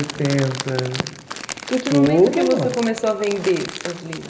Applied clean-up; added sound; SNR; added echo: none; Crumpling, crinkling; 11 dB; reverberation time 2.4 s.